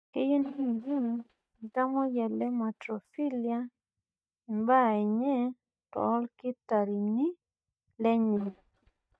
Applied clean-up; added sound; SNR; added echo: neural mask model DeepFilterNet 3.